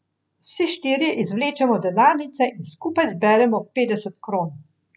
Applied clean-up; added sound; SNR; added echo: none; none; none; none.